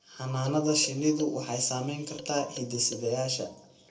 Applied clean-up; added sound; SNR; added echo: neural separator model SepFormer DNS4.